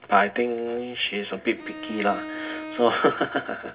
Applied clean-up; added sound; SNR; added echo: none; Bowed string instrument; 11 dB; reverberation time 0.4 s.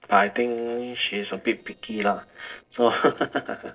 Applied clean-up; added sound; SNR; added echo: neural separator model SepFormer DNS4.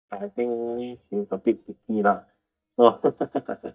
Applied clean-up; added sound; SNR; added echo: neural mask model DeepFilterNet 3.